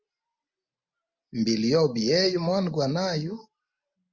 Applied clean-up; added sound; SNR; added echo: none; none; none; none.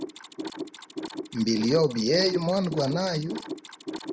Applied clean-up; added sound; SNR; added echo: none; Mechanisms; 10 dB; none.